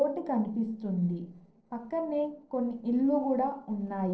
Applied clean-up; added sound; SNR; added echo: neural separator model SepFormer DNS4.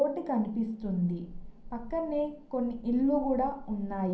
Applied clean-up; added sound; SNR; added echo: none; Fire; 14 dB; reverberation time 0.6 s.